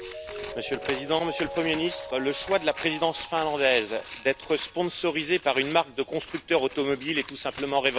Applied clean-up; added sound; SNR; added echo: none; Mallet percussion + Scissors; 13 dB; none.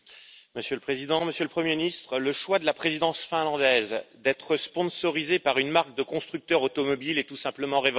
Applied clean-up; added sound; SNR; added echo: none; none; none; none.